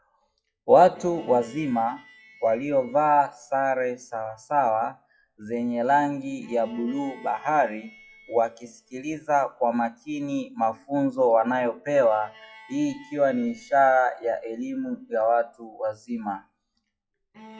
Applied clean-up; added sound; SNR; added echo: classical method WPE with log-MMSE.